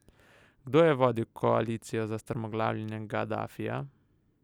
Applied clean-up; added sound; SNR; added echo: none; none; none; none.